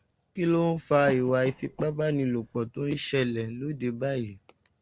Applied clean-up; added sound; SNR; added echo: none; Cough; 17 dB; none.